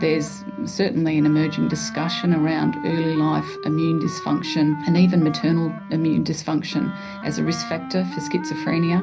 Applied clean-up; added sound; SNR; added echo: none; Wind instrument, woodwind instrument; 11 dB; reverberation time 0.5 s.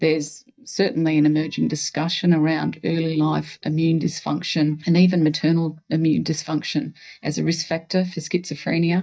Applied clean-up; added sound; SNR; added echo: neural mask model DeepFilterNet 3.